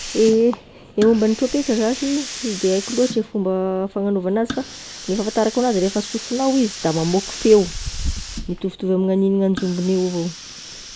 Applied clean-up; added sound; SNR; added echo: none; Hiss; 12 dB; none.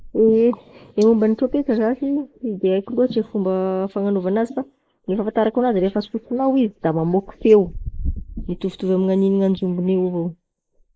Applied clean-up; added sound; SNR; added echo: neural mask model Resemble Enhance denoiser.